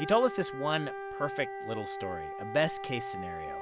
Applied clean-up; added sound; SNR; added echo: none; Wind instrument, woodwind instrument; 6 dB; none.